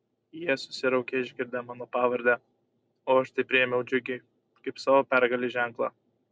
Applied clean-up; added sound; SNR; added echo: none; none; none; none.